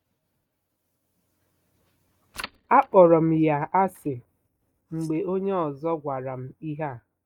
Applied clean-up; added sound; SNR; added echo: neural mask model DeepFilterNet 3.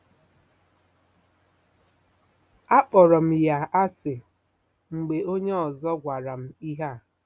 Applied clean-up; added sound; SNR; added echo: none; none; none; none.